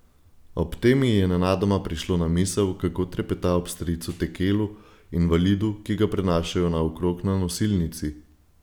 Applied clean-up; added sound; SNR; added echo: none; none; none; none.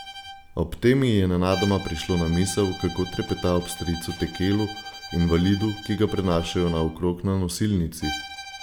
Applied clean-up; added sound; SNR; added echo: none; Bowed string instrument; 14 dB; none.